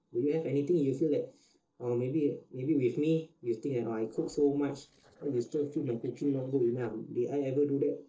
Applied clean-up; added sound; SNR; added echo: neural separator model SepFormer DNS4.